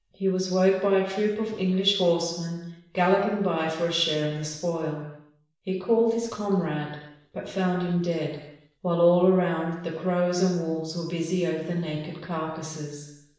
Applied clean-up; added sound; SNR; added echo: none; none; none; reverberation time 0.8 s.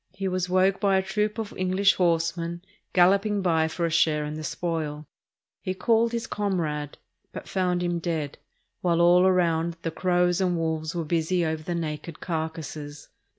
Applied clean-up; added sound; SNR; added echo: none; none; none; none.